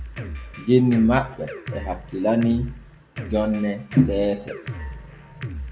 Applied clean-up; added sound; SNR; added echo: none; Drum kit; 11 dB; none.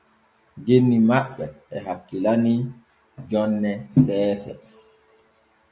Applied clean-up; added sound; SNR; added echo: none; none; none; none.